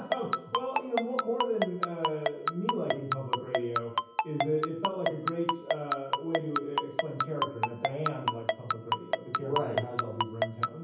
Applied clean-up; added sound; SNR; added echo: none; Ringtone; -1 dB; reverberation time 0.9 s.